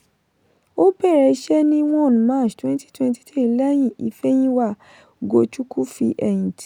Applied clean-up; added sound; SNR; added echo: none; none; none; none.